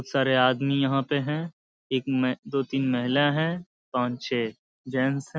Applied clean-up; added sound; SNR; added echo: none; none; none; none.